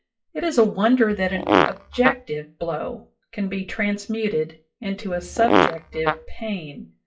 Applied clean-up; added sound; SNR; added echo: classical method WPE with log-MMSE.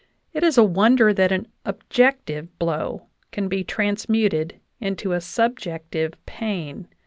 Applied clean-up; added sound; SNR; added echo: none; none; none; none.